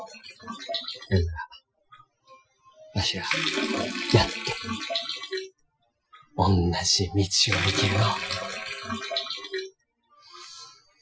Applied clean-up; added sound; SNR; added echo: classical method Wiener filter.